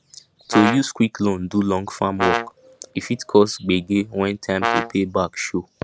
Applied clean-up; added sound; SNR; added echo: none; Brass instrument; 5 dB; none.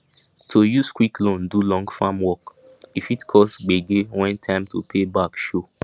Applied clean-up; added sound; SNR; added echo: none; none; none; none.